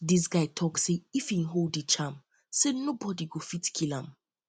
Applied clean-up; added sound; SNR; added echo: none; none; none; none.